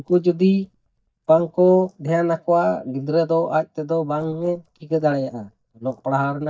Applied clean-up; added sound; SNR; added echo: neural mask model DeepFilterNet 3.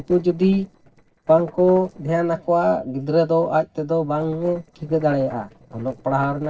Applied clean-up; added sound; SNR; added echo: neural separator model SepFormer DNS4.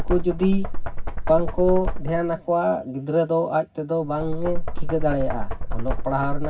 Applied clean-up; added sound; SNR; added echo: none; Knock; 0 dB; reverberation time 0.4 s.